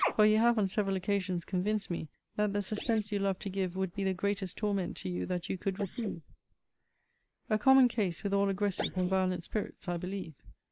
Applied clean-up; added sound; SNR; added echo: neural mask model Resemble Enhance denoiser.